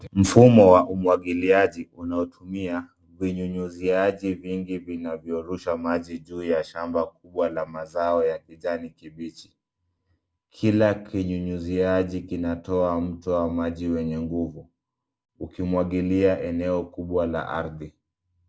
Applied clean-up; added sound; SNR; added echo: none; none; none; none.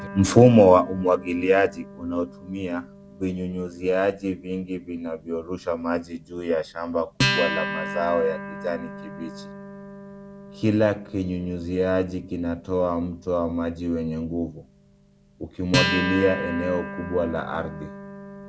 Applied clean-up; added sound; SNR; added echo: none; Acoustic guitar; 9 dB; none.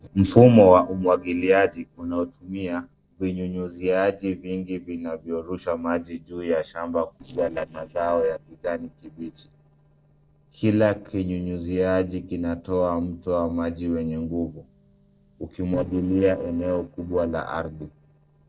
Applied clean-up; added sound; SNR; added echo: neural separator model SepFormer DNS4.